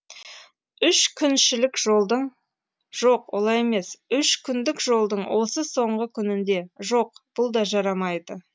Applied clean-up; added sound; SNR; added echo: none; none; none; none.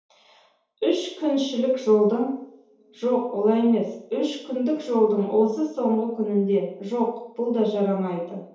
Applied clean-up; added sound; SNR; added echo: none; none; none; reverberation time 0.8 s.